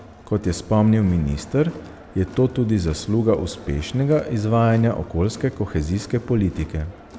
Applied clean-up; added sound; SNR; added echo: none; Crowd; 20 dB; none.